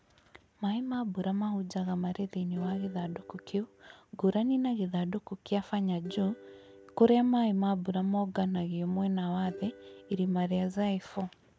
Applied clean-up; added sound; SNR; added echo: none; Plucked string instrument; 19 dB; none.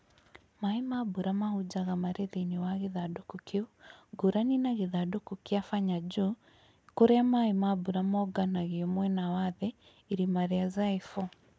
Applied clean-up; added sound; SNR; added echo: none; none; none; none.